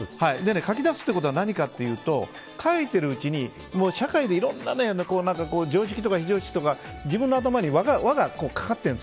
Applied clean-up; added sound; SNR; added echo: none; none; none; none.